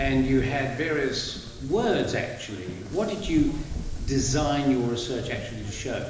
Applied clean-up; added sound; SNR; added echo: none; Wind; 9 dB; reverberation time 1.0 s.